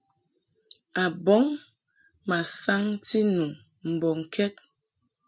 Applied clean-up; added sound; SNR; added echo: none; none; none; none.